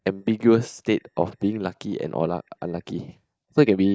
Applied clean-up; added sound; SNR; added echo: neural mask model DeepFilterNet 3.